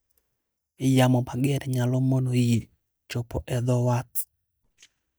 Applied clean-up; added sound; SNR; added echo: neural mask model DeepFilterNet 3.